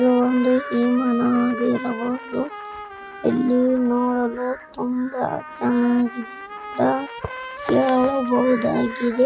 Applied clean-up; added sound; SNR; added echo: none; Trumpet; 14 dB; none.